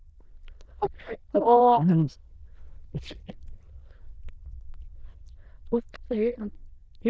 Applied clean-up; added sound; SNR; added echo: neural diffusion model UNIVERSE++.